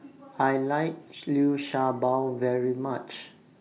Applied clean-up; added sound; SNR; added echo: none; none; none; none.